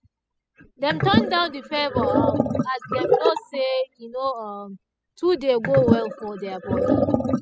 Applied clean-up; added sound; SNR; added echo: classical method spectral subtraction.